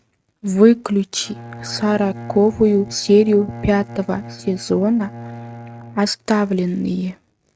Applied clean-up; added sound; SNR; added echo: neural mask model RNNoise.